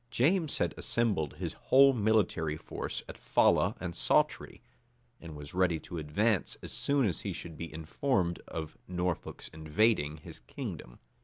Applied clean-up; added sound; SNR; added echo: none; none; none; none.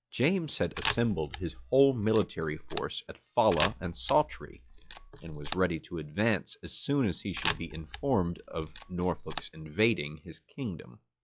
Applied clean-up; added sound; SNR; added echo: classical method log-MMSE.